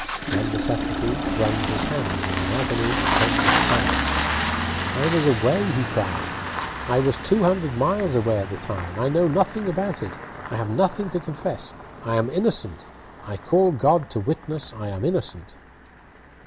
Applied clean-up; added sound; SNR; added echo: none; Engine starting; 3 dB; none.